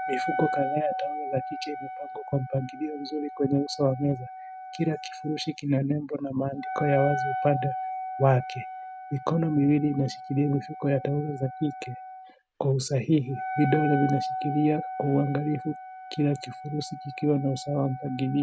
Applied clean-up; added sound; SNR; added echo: none; Wind instrument, woodwind instrument; 8 dB; none.